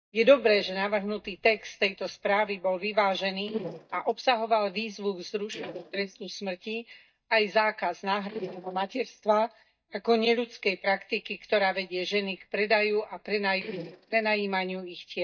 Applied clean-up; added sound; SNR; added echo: neural mask model DeepFilterNet 3.